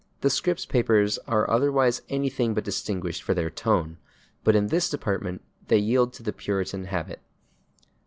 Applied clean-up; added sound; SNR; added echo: none; none; none; none.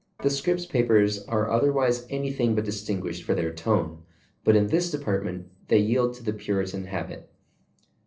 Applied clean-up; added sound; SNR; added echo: neural separator model SepFormer DNS4.